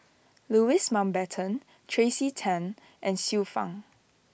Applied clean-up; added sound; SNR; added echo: none; none; none; none.